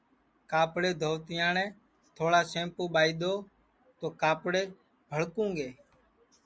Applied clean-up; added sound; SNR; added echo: none; none; none; none.